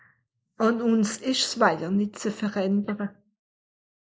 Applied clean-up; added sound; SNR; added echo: neural mask model Resemble Enhance denoiser.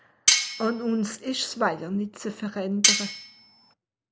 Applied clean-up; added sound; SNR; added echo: none; Cutlery, silverware; -5 dB; none.